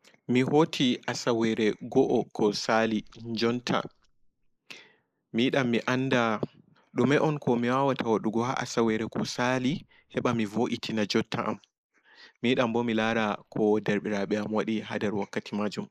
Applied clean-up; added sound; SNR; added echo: neural mask model Resemble Enhance denoiser.